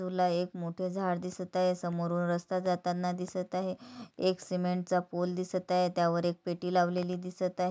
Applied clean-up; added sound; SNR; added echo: none; none; none; none.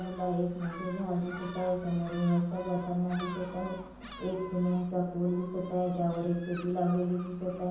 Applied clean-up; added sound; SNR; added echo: none; Gull, seagull; 16 dB; reverberation time 0.9 s.